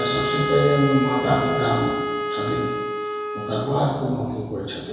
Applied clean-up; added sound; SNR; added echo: none; Wind instrument, woodwind instrument; 3 dB; reverberation time 1.2 s.